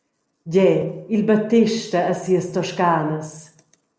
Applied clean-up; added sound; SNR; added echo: none; none; none; none.